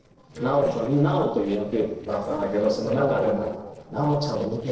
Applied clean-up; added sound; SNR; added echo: neural separator model SepFormer DNS4.